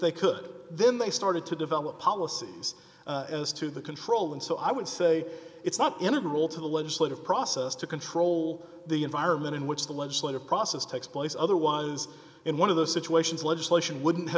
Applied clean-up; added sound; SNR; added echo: none; none; none; none.